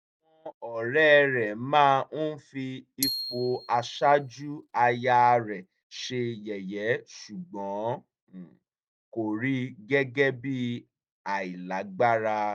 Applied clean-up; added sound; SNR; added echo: neural mask model RNNoise.